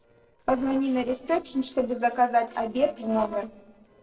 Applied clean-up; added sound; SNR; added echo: neural separator model SepFormer DNS4.